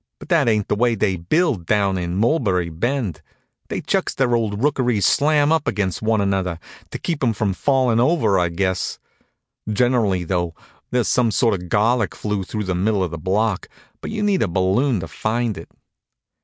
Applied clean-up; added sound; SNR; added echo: none; none; none; none.